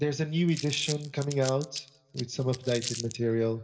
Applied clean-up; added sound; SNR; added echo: none; Crumpling, crinkling; 11 dB; reverberation time 0.7 s.